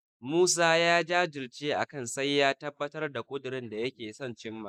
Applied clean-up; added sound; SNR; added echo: neural mask model Resemble Enhance denoiser.